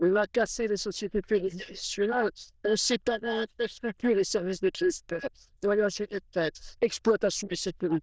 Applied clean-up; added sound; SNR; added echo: neural diffusion model UNIVERSE++.